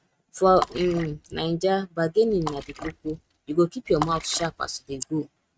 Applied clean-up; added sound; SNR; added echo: neural mask model RNNoise.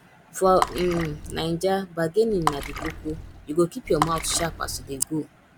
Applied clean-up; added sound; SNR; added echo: none; Water / Splash, splatter; 7 dB; none.